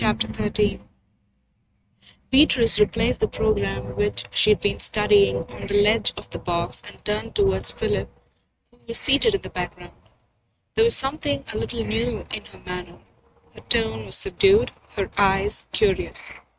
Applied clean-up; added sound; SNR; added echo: neural mask model RNNoise.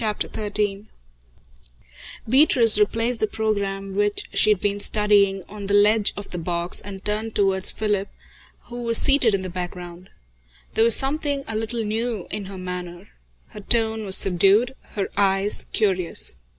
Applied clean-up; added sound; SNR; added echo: none; none; none; none.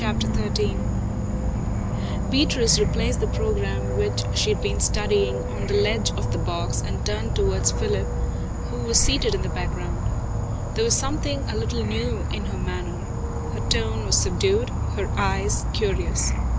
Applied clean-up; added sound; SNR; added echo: none; Insect / Frog; -2 dB; none.